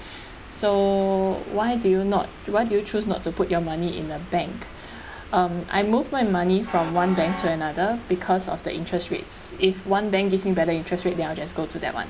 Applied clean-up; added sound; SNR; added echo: none; Train; 19 dB; none.